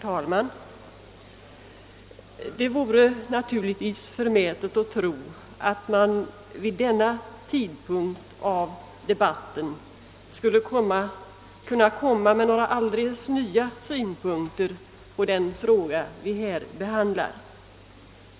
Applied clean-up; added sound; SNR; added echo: none; none; none; none.